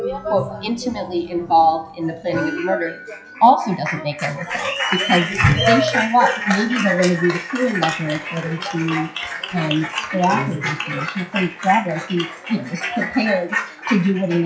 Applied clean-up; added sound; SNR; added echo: classical method WPE with log-MMSE.